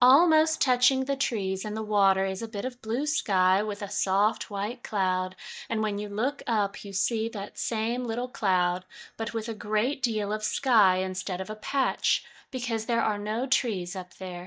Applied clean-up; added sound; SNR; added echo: neural mask model DeepFilterNet 3.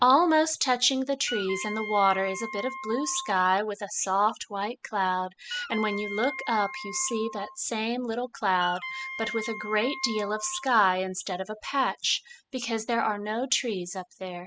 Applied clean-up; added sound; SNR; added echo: classical method spectral subtraction.